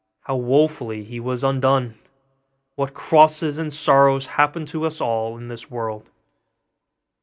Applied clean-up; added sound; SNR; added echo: none; none; none; none.